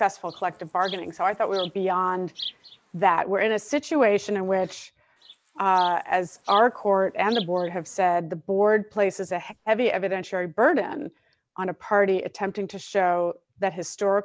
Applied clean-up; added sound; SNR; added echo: neural mask model Resemble Enhance denoiser.